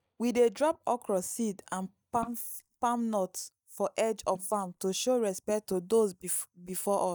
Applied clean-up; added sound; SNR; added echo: neural mask model DeepFilterNet 3.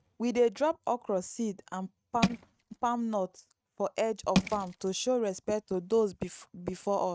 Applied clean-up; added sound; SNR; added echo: neural mask model RNNoise.